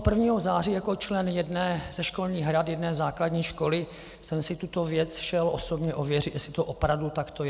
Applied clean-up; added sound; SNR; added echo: none; none; none; none.